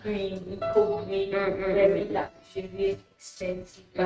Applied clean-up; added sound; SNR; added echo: neural mask model RNNoise.